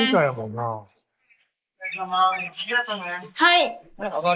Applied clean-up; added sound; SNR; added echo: neural mask model Resemble Enhance denoiser.